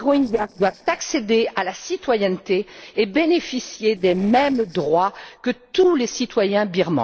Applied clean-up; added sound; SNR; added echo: neural separator model SepFormer DNS4.